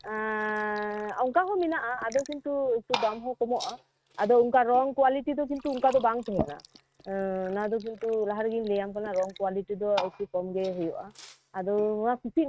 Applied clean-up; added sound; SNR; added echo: neural mask model RNNoise.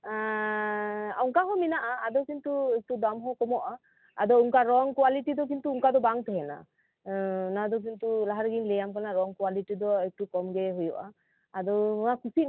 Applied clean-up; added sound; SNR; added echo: none; none; none; none.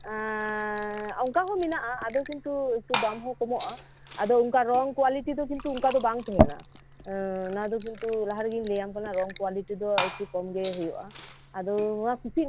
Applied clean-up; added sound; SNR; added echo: none; Liquid; 6 dB; none.